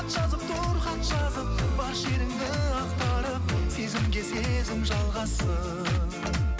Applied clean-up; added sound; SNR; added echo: none; none; none; none.